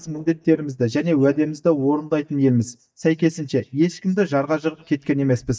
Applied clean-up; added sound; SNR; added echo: neural mask model DeepFilterNet 3.